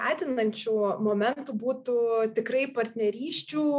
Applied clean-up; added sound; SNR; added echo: none; none; none; none.